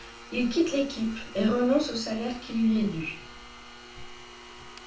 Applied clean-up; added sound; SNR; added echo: none; Domestic sounds, home sounds; 18 dB; reverberation time 0.3 s.